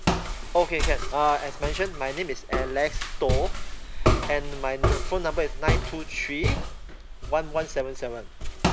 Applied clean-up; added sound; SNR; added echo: none; Walk, footsteps; -1 dB; none.